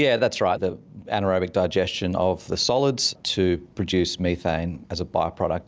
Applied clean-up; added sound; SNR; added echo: none; none; none; none.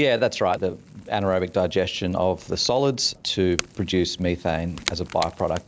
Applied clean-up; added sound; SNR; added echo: none; Crack / Crackle; 16 dB; none.